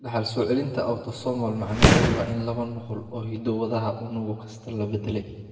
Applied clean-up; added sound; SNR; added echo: none; Fireworks; -3 dB; reverberation time 1.5 s.